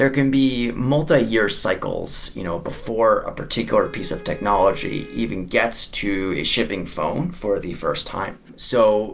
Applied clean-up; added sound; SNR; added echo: none; Bowed string instrument; 19 dB; none.